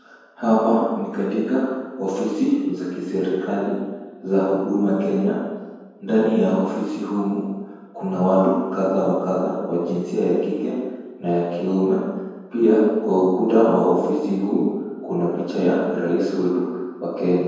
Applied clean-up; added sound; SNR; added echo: none; none; none; reverberation time 1.2 s.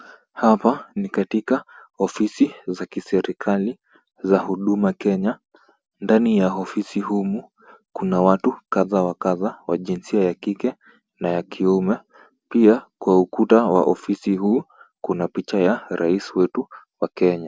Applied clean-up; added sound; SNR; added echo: none; none; none; none.